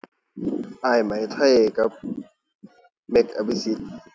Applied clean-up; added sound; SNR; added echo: none; none; none; none.